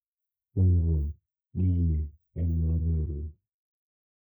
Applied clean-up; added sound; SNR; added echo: neural mask model Resemble Enhance denoiser.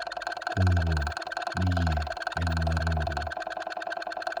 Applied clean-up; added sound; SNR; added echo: none; Rattle; 4 dB; none.